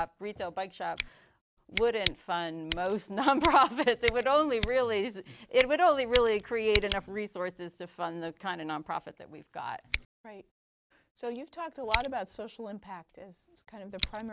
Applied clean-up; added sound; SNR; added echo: none; Scissors; 9 dB; none.